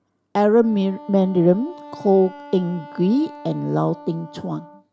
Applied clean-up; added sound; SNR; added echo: none; Wind instrument, woodwind instrument; 19 dB; none.